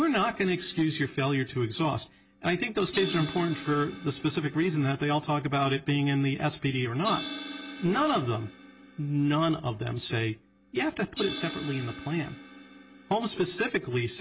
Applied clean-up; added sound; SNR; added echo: none; Crash cymbal; 15 dB; none.